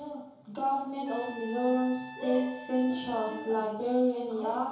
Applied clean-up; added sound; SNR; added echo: none; Trumpet; 16 dB; reverberation time 2.2 s.